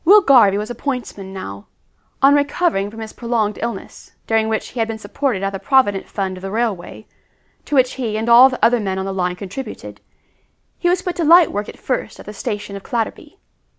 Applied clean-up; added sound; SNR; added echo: none; none; none; none.